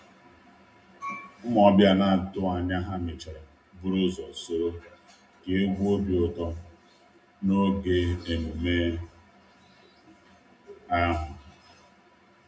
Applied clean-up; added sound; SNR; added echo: none; none; none; reverberation time 0.2 s.